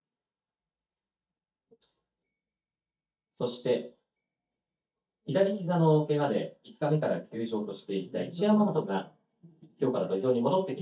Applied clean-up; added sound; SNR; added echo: neural mask model DeepFilterNet 3.